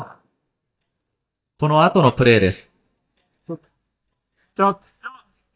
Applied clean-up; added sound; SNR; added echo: neural mask model DeepFilterNet 3.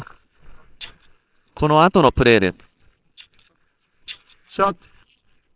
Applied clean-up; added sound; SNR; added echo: neural separator model SepFormer WHAMR!.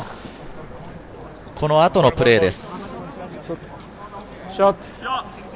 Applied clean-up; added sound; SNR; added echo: none; none; none; none.